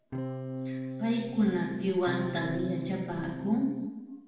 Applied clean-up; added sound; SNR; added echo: none; Electric guitar / Strum; 6 dB; reverberation time 1.1 s.